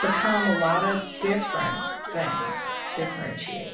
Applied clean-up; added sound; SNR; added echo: none; Crowd / Cheering; 1 dB; reverberation time 0.3 s.